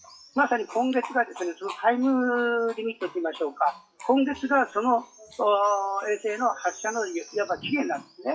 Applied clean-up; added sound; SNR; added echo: classical method WPE with log-MMSE.